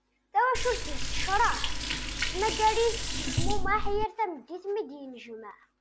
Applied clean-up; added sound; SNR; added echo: none; Liquid; -1 dB; none.